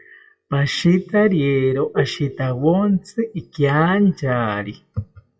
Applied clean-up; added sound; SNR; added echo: classical method WPE with log-MMSE.